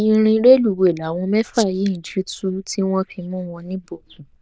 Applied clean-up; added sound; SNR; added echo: neural diffusion model UNIVERSE++.